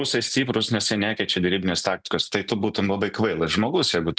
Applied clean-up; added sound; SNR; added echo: none; none; none; none.